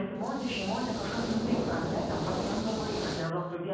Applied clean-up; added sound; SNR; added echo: none; Hiss; 2 dB; reverberation time 1.2 s.